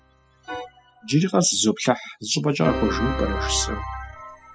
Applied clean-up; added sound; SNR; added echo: classical method spectral subtraction.